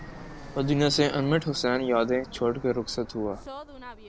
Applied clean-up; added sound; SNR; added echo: none; Fixed-wing aircraft, airplane; 15 dB; none.